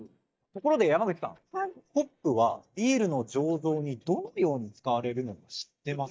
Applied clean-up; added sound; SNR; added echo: neural mask model DeepFilterNet 3.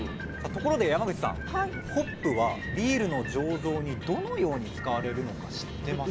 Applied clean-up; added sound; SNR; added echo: none; Train; 8 dB; none.